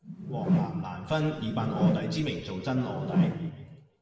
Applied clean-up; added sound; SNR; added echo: none; Whoosh, swoosh, swish; -2 dB; reverberation time 1.3 s.